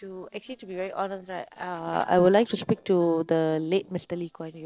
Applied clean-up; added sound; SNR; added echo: neural separator model SepFormer DNS4.